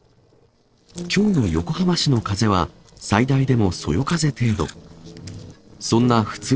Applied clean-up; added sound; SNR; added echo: neural separator model SepFormer DNS4.